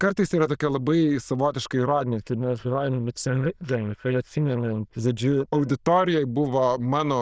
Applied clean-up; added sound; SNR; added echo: neural diffusion model UNIVERSE++.